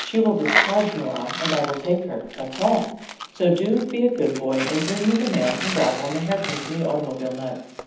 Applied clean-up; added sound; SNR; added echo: none; Coin (dropping); 7 dB; reverberation time 0.8 s.